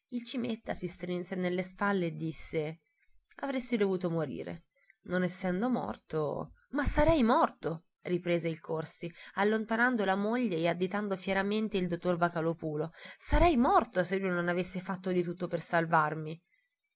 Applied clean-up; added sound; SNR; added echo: none; none; none; none.